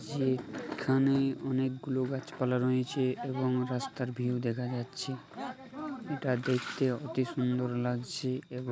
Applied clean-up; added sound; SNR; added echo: none; none; none; none.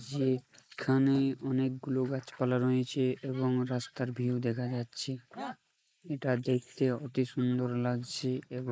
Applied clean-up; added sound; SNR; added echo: neural mask model Resemble Enhance denoiser.